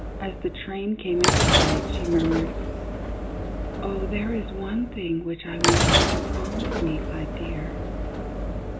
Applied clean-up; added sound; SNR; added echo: none; Sliding door / Train; -4 dB; none.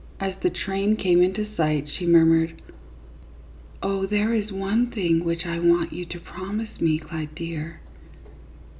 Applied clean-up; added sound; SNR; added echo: none; none; none; none.